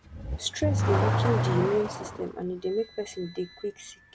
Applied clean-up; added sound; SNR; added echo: none; Accelerating, revving, vroom / Car; -1 dB; none.